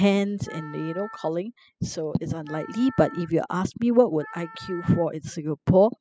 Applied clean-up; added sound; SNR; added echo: classical method spectral subtraction.